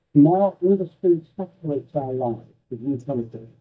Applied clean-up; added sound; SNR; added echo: neural mask model DeepFilterNet 3.